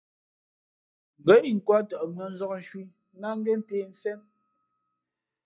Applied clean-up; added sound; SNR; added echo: neural mask model DeepFilterNet 3.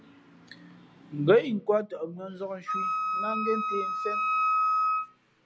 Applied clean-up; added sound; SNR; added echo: none; Wind instrument, woodwind instrument; -2 dB; none.